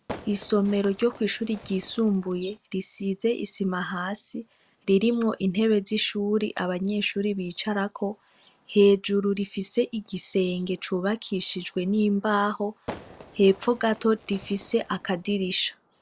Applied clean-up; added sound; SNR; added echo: none; Fireworks; 18 dB; none.